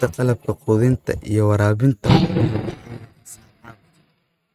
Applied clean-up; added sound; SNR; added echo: neural mask model RNNoise.